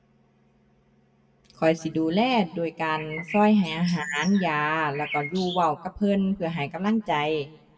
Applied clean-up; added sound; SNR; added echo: none; Bird; 13 dB; reverberation time 1.0 s.